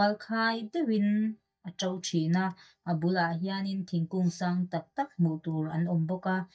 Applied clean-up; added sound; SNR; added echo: neural mask model DeepFilterNet 3.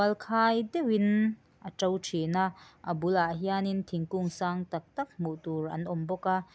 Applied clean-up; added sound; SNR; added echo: none; none; none; none.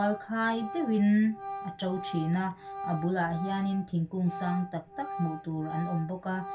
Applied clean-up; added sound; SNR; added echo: none; Organ; 11 dB; reverberation time 0.2 s.